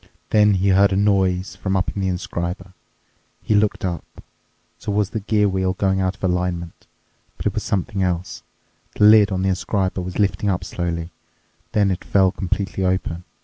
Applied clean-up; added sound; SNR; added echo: none; none; none; none.